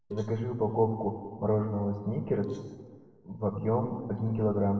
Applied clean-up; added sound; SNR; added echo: neural separator model SepFormer DNS4.